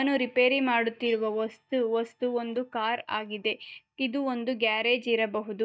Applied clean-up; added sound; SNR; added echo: neural mask model DeepFilterNet 3.